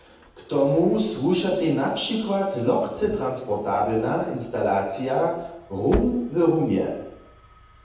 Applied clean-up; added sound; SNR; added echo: none; Engine starting; 16 dB; reverberation time 0.8 s.